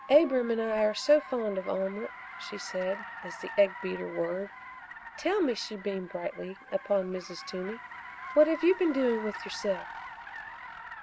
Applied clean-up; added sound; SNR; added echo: none; Car; 14 dB; none.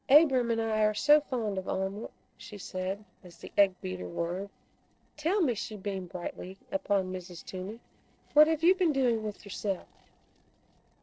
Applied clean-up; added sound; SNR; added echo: neural separator model SepFormer DNS4.